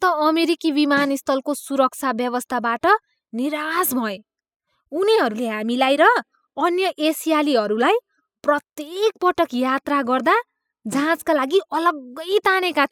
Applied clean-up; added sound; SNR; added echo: classical method spectral subtraction.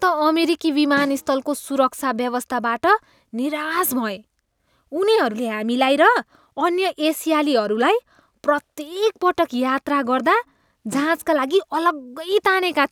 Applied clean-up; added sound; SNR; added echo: none; Snare drum; 19 dB; none.